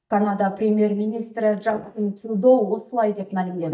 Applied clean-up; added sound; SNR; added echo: neural mask model DeepFilterNet 3.